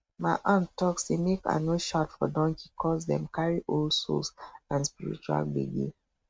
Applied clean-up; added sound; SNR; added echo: neural mask model RNNoise.